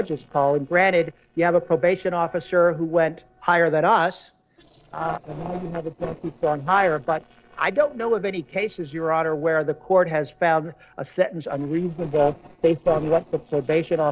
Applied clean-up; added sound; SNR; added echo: neural separator model SepFormer DNS4.